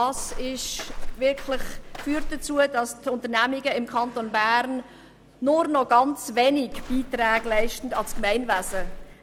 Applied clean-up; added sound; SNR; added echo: none; Walk, footsteps; 5 dB; none.